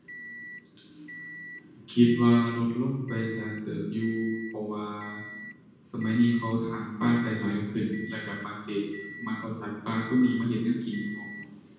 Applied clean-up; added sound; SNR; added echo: none; Microwave oven; 16 dB; reverberation time 1.1 s.